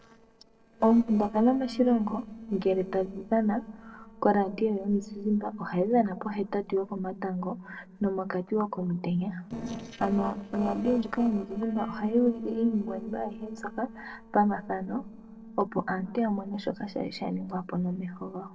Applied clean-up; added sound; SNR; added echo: neural separator model SepFormer DNS4.